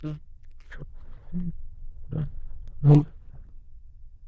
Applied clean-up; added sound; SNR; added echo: neural diffusion model UNIVERSE++.